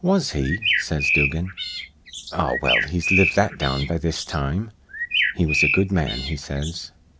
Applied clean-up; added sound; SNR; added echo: none; Bird; 1 dB; none.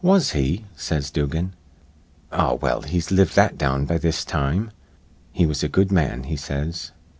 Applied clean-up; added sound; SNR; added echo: none; none; none; none.